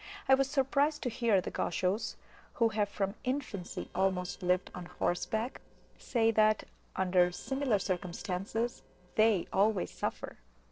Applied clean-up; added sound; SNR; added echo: neural separator model SepFormer DNS4.